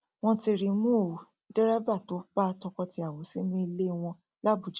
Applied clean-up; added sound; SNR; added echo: none; none; none; none.